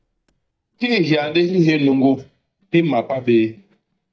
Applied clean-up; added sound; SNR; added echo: neural mask model DeepFilterNet 3.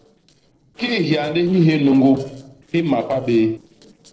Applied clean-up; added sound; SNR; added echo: neural separator model SepFormer DNS4.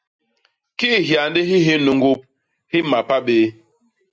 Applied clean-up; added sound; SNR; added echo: none; none; none; none.